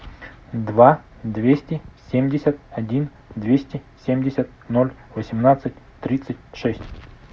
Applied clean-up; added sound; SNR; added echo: none; none; none; none.